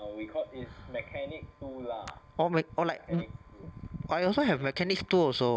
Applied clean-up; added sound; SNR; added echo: none; none; none; none.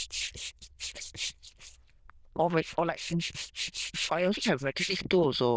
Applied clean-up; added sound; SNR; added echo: neural diffusion model UNIVERSE++.